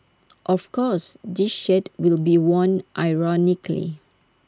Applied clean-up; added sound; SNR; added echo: none; none; none; none.